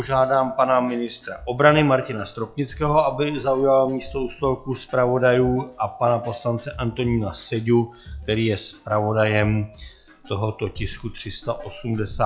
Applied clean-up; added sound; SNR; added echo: classical method log-MMSE.